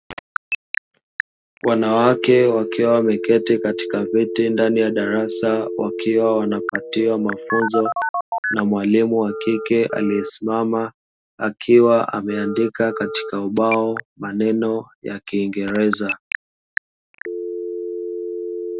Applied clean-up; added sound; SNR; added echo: none; Telephone; 8 dB; none.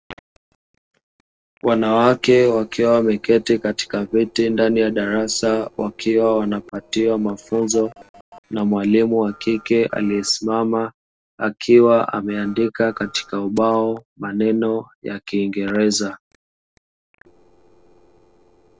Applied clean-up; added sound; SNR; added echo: neural separator model SepFormer DNS4.